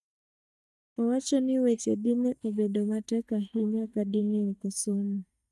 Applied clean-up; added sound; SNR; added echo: neural mask model DeepFilterNet 3.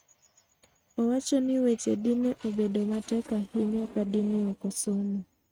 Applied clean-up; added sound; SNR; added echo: neural mask model RNNoise.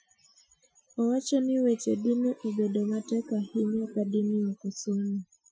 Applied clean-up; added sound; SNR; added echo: classical method Wiener filter.